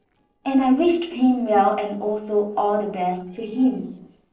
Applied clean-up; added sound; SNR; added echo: neural separator model SepFormer DNS4.